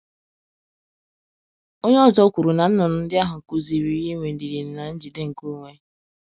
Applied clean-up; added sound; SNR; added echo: none; none; none; none.